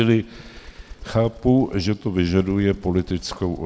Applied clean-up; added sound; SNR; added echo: none; Bird; 20 dB; none.